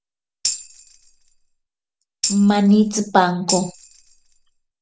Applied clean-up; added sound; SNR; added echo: none; Tambourine; 8 dB; none.